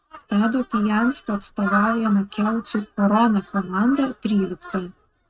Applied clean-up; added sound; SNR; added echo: neural mask model RNNoise.